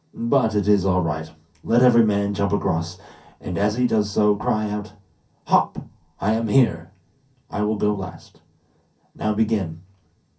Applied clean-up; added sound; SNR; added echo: none; none; none; reverberation time 0.3 s.